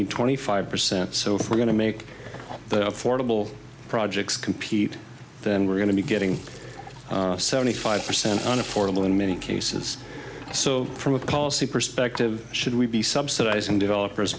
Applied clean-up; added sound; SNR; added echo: none; Sink (filling or washing) / Water tap, faucet; 14 dB; none.